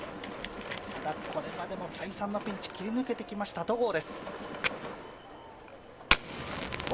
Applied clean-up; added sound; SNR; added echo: none; Fire; 1 dB; none.